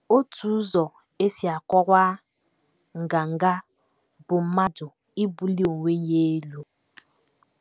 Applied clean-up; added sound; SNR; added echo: none; none; none; none.